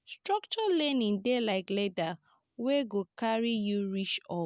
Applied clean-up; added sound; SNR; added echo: none; none; none; none.